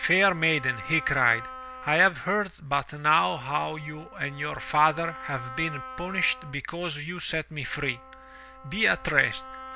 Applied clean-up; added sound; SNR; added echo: none; Wind instrument, woodwind instrument; 16 dB; none.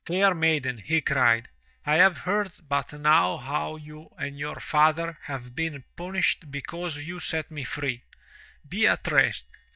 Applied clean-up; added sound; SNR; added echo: neural mask model DeepFilterNet 3.